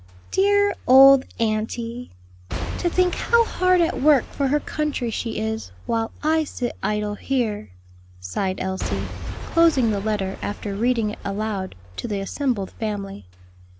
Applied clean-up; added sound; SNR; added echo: none; Shatter / Crushing / Boom; 13 dB; none.